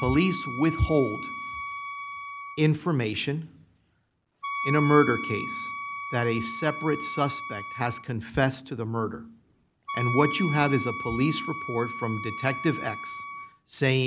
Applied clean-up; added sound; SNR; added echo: none; Wind instrument, woodwind instrument; 8 dB; none.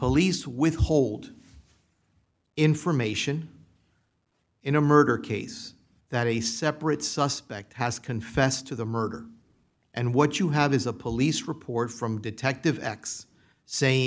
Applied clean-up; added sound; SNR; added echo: none; none; none; none.